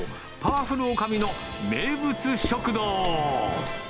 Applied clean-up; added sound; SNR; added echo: none; Rattle (instrument) + Writing; 8 dB; none.